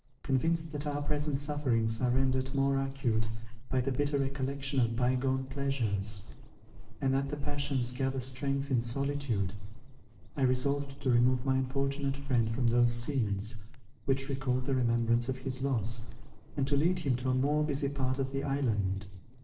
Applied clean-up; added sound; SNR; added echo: neural separator model SepFormer DNS4.